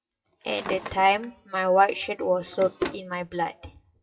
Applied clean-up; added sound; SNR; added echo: classical method WPE with log-MMSE.